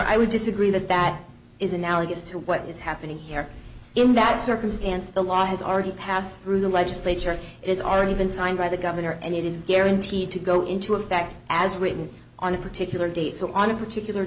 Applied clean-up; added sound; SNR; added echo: none; none; none; none.